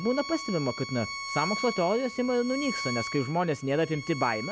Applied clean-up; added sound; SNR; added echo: none; Bowed string instrument; 8 dB; none.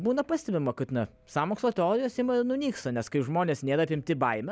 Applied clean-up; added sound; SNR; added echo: none; none; none; none.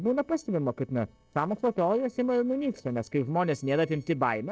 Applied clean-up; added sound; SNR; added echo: neural separator model SepFormer DNS4.